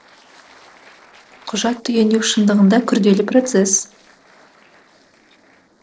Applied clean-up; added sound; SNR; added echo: neural separator model SepFormer DNS4.